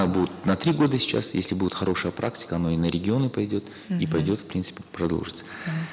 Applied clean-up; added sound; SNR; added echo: none; none; none; none.